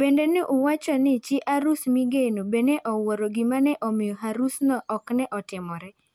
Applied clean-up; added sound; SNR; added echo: none; none; none; none.